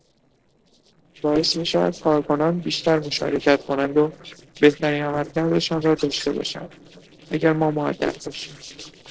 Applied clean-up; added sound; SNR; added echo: neural separator model SepFormer DNS4.